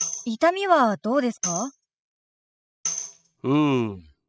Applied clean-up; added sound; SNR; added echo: classical method spectral subtraction.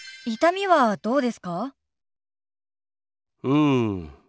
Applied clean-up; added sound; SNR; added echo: none; none; none; none.